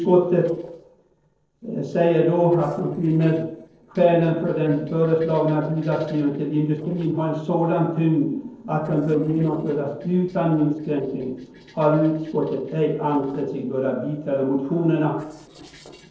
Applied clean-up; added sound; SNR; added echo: neural separator model SepFormer DNS4.